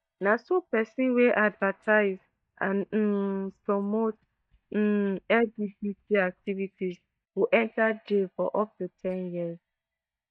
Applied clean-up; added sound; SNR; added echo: neural mask model DeepFilterNet 3.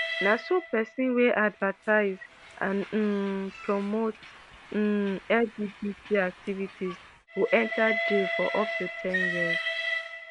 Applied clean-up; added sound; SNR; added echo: none; Train; 7 dB; none.